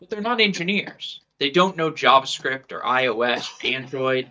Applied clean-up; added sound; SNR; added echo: neural mask model DeepFilterNet 3.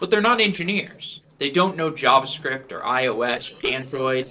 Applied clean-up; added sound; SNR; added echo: neural separator model SepFormer DNS4.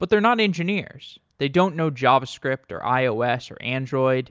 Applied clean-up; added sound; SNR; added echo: none; none; none; none.